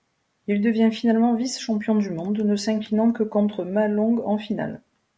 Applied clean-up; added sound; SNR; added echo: none; none; none; none.